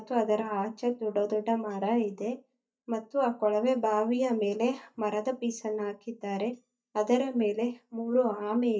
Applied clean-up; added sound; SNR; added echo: neural mask model DeepFilterNet 3.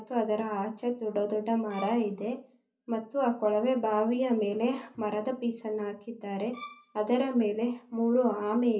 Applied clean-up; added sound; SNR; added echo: none; Bowed string instrument; 17 dB; reverberation time 0.3 s.